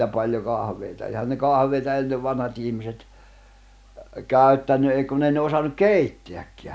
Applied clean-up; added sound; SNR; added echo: none; none; none; none.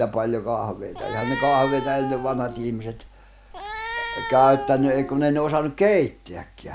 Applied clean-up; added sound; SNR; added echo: none; Cat; 9 dB; none.